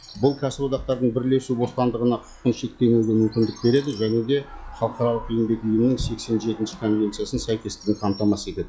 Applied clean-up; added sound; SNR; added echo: classical method log-MMSE.